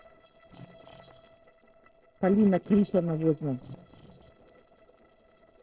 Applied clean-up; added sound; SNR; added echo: neural separator model SepFormer DNS4.